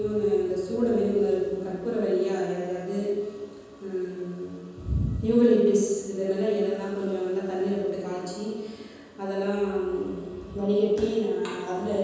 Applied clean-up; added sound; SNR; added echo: none; none; none; reverberation time 1.2 s.